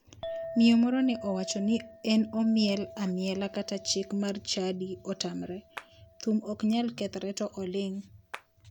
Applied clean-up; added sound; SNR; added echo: none; Clapping + Chink, clink; 16 dB; none.